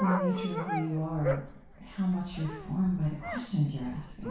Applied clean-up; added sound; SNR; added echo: none; Dog; 6 dB; reverberation time 0.6 s.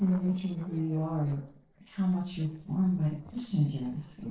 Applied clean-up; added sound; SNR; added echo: neural separator model SepFormer DNS4.